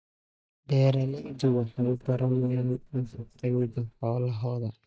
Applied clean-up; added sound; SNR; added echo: neural mask model DeepFilterNet 3.